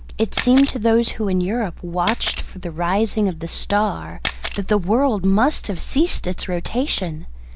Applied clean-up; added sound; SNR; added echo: none; Camera; 13 dB; none.